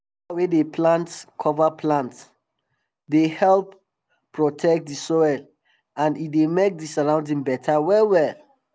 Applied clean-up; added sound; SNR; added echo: none; none; none; none.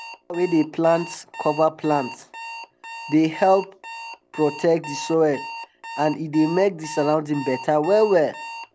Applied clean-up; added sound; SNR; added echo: none; Alarm; 14 dB; none.